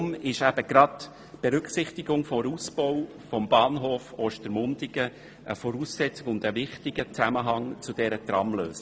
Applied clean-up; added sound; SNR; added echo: none; none; none; none.